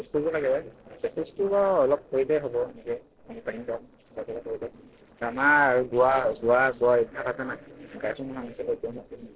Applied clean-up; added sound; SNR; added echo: neural separator model SepFormer DNS4.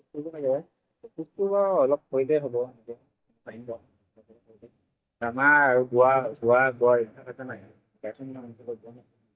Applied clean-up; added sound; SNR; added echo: neural mask model DeepFilterNet 3.